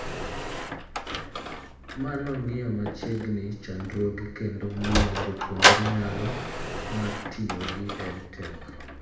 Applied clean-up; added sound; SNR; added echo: none; Sliding door; -3 dB; reverberation time 0.8 s.